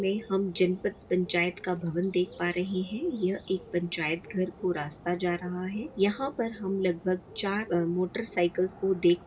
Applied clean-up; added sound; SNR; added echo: none; Bird; 19 dB; reverberation time 0.2 s.